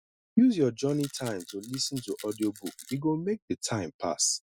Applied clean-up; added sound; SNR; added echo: classical method Wiener filter.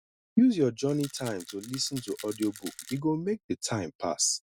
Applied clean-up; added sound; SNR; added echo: none; Rattle; 17 dB; none.